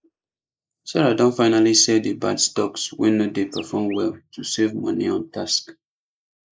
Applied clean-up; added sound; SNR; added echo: neural mask model Resemble Enhance denoiser.